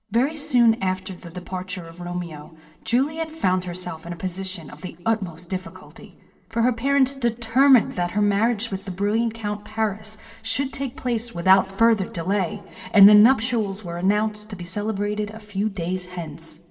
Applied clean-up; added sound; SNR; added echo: none; none; none; reverberation time 2.3 s.